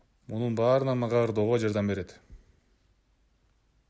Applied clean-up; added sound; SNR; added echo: none; none; none; none.